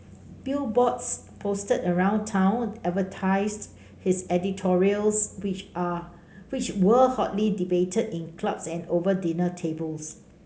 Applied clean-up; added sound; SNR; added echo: none; none; none; none.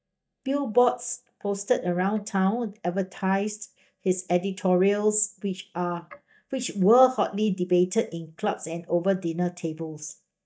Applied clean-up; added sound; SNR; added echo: neural mask model DeepFilterNet 3.